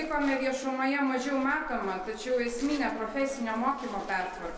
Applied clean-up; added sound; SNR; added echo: none; Dog; 19 dB; none.